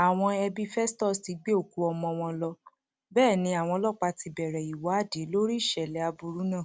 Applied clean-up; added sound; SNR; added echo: none; none; none; none.